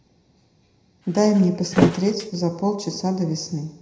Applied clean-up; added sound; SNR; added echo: none; Thump, thud; 4 dB; reverberation time 0.8 s.